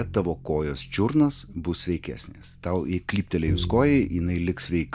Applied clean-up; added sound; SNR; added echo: none; Bowed string instrument; 11 dB; none.